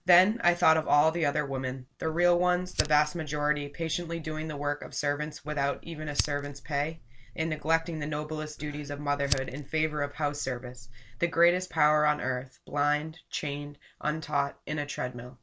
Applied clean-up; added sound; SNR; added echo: none; Fire; 10 dB; none.